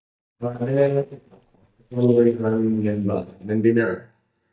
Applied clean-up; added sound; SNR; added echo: neural mask model DeepFilterNet 3.